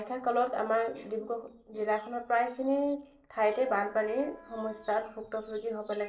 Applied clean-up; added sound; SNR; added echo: neural separator model SepFormer DNS4.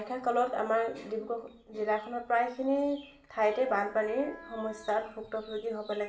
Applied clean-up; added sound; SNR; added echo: none; Wind instrument, woodwind instrument; 19 dB; reverberation time 0.6 s.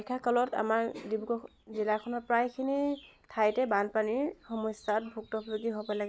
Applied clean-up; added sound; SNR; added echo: none; none; none; none.